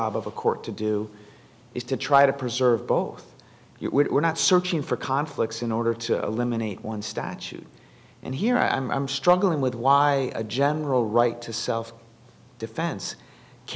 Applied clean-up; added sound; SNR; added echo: none; none; none; none.